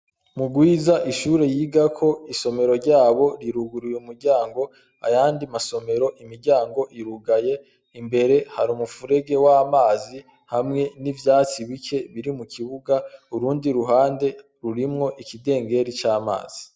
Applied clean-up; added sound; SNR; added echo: none; none; none; none.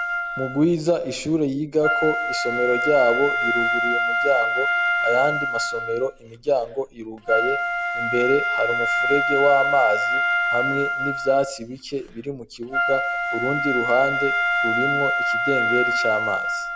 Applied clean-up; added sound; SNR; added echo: none; Wind instrument, woodwind instrument; -1 dB; none.